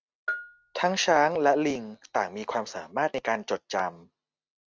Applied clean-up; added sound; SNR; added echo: neural mask model RNNoise.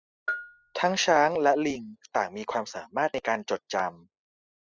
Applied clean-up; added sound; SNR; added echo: classical method spectral subtraction.